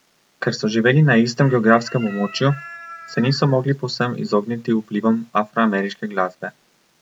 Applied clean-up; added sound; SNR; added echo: none; Chicken, rooster; 18 dB; none.